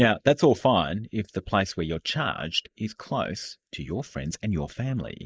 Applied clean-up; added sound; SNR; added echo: neural mask model Resemble Enhance denoiser.